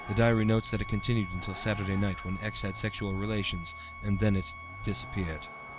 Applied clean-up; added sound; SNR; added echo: none; Bowed string instrument + Vehicle; 12 dB; none.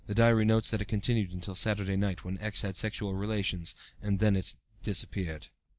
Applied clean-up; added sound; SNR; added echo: none; none; none; none.